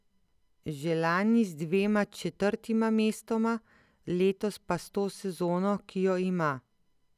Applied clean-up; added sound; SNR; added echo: none; none; none; none.